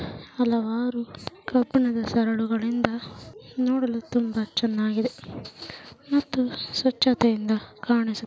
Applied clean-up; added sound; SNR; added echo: none; none; none; none.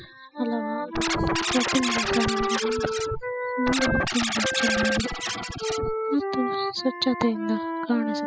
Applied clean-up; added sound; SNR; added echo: classical method spectral subtraction.